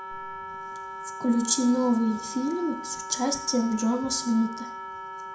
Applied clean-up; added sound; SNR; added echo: none; Wind instrument, woodwind instrument; 10 dB; reverberation time 0.5 s.